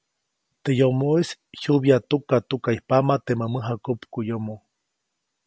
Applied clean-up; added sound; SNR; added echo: none; none; none; none.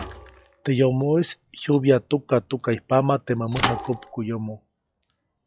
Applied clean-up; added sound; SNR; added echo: classical method log-MMSE.